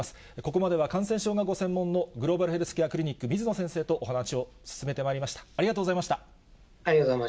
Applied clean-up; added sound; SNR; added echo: none; none; none; none.